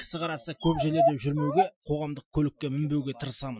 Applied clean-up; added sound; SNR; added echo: classical method Wiener filter.